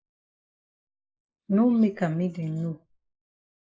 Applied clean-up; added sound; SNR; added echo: neural mask model Resemble Enhance denoiser.